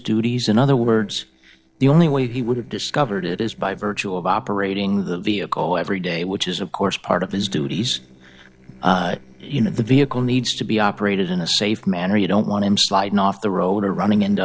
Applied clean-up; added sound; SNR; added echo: neural separator model SepFormer DNS4.